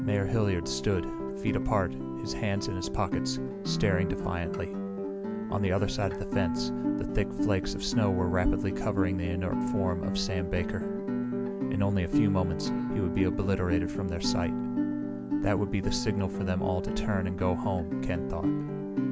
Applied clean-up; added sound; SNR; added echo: none; Guitar; 1 dB; none.